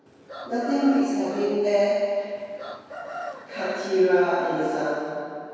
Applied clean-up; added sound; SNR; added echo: none; Chicken, rooster; 14 dB; reverberation time 2.2 s.